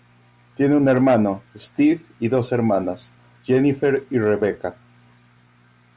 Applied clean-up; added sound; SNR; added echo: none; none; none; none.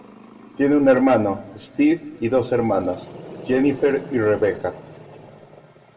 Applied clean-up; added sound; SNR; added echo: none; Growling; 20 dB; reverberation time 0.8 s.